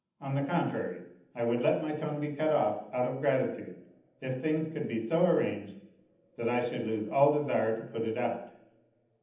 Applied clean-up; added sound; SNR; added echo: none; none; none; reverberation time 0.8 s.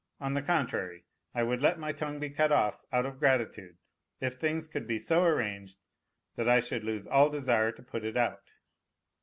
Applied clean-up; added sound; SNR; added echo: none; none; none; none.